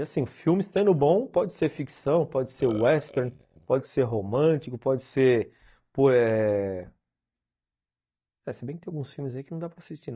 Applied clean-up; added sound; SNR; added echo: neural mask model DeepFilterNet 3.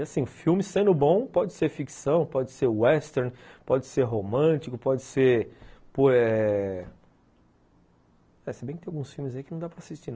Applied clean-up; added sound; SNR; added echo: none; none; none; none.